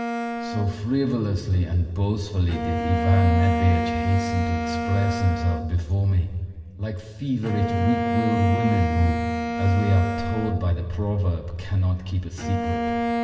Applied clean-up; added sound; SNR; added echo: none; Bowed string instrument; 5 dB; reverberation time 1.9 s.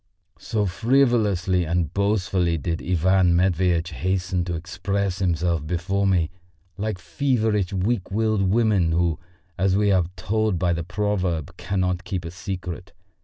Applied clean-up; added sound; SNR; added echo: none; none; none; none.